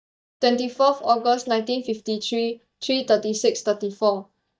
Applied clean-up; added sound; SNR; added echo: neural mask model DeepFilterNet 3.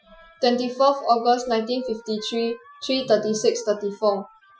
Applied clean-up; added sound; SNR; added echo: classical method Wiener filter.